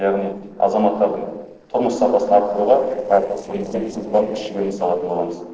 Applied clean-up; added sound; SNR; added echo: neural separator model SepFormer DNS4.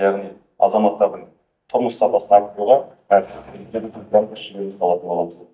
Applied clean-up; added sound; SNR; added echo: neural mask model DeepFilterNet 3.